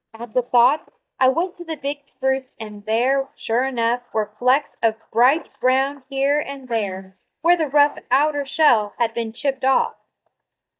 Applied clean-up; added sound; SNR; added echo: neural mask model DeepFilterNet 3.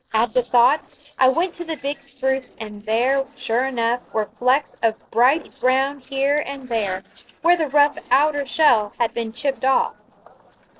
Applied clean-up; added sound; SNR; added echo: neural separator model SepFormer DNS4.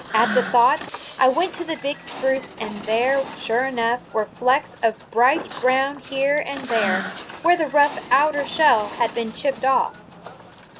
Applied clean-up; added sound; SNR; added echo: none; Walk, footsteps + Breathing; 11 dB; none.